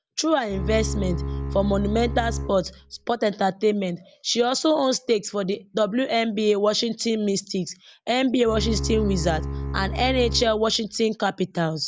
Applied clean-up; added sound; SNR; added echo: none; Bowed string instrument; 5 dB; none.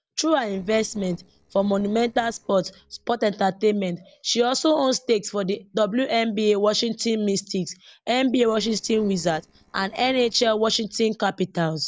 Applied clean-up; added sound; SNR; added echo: neural separator model SepFormer DNS4.